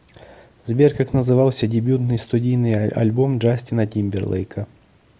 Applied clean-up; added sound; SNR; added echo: none; none; none; none.